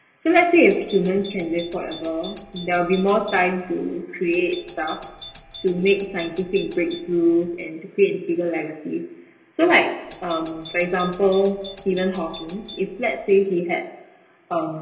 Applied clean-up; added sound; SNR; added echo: none; Doorbell; 14 dB; reverberation time 1.4 s.